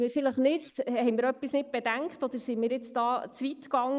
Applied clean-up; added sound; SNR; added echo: neural mask model Resemble Enhance denoiser.